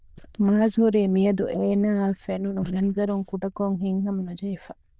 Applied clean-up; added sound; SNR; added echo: neural diffusion model UNIVERSE++.